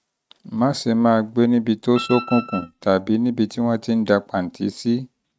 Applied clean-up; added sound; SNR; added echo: neural mask model RNNoise.